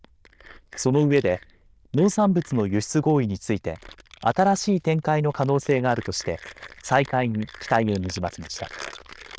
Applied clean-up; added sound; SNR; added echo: neural diffusion model UNIVERSE++.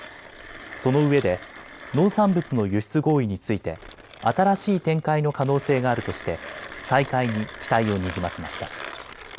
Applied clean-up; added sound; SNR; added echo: none; Mechanisms; 15 dB; none.